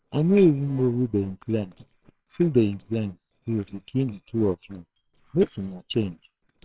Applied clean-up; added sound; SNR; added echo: neural separator model SepFormer WHAMR!.